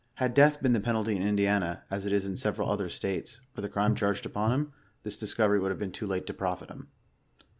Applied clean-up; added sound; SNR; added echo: none; none; none; none.